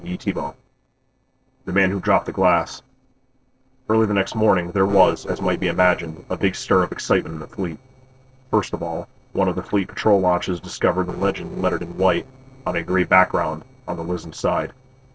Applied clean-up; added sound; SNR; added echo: neural separator model SepFormer DNS4.